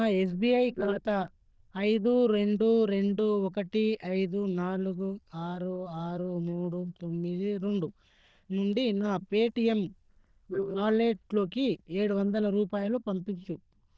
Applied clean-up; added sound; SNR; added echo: neural diffusion model UNIVERSE++.